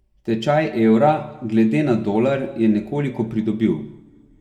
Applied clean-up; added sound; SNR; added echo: none; none; none; reverberation time 1.4 s.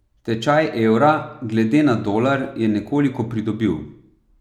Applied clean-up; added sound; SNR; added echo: none; none; none; none.